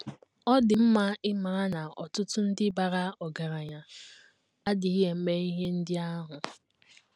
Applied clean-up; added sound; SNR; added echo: none; none; none; none.